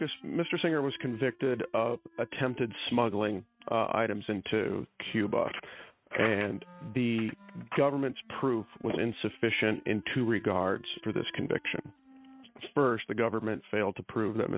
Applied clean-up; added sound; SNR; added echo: neural mask model RNNoise.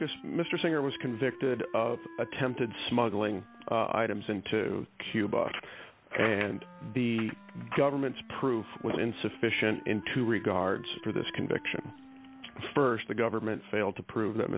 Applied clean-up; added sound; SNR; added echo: none; Wind instrument, woodwind instrument; 19 dB; none.